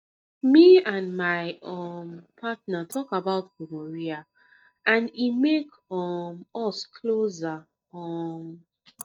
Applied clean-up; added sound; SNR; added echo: neural mask model DeepFilterNet 3.